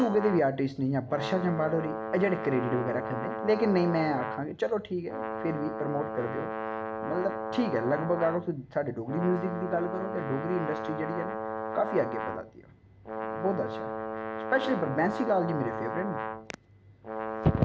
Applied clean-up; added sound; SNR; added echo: none; Brass instrument; 5 dB; none.